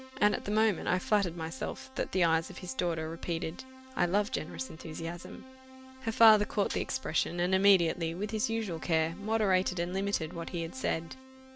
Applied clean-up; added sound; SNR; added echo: none; Keyboard (musical); 19 dB; none.